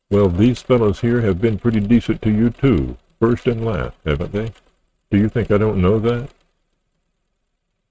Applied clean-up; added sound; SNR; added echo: neural mask model RNNoise.